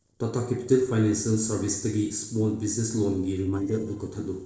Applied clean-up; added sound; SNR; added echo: neural separator model SepFormer DNS4.